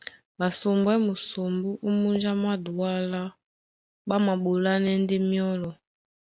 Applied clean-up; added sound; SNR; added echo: none; none; none; none.